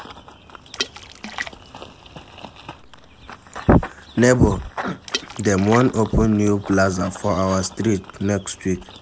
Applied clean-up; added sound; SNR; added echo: none; Water / Splash, splatter + Run / Bird vocalization, bird call, bird song; 14 dB; none.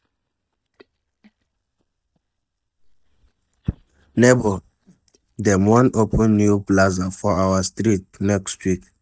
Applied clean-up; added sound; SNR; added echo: neural mask model DeepFilterNet 3.